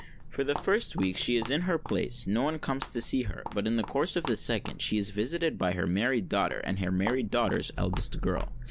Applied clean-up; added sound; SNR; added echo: none; Walk, footsteps; 13 dB; none.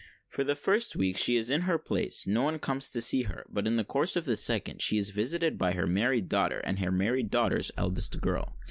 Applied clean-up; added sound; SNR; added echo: none; none; none; none.